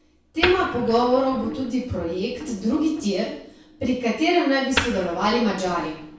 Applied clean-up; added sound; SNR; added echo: none; Wood; 10 dB; reverberation time 0.6 s.